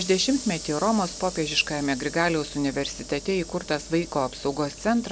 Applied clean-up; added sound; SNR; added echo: none; Sliding door / Hiss; 13 dB; none.